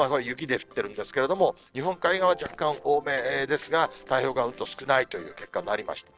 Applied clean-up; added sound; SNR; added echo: neural separator model SepFormer DNS4.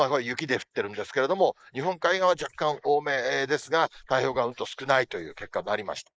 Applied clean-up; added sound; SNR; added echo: neural mask model Resemble Enhance denoiser.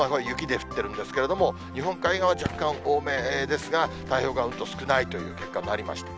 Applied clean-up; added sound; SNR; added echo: none; Fireworks; 16 dB; none.